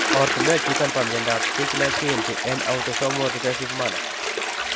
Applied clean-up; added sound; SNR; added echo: none; Toilet flush; -1 dB; none.